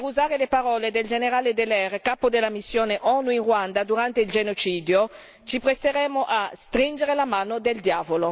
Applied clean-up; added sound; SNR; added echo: none; none; none; none.